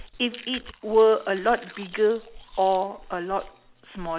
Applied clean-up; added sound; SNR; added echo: none; Chewing, mastication; 19 dB; none.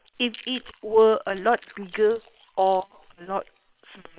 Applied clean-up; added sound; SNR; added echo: neural separator model SepFormer WHAM!.